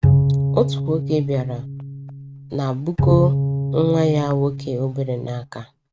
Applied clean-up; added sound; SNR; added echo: neural mask model RNNoise.